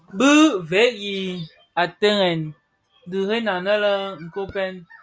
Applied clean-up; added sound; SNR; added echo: none; none; none; none.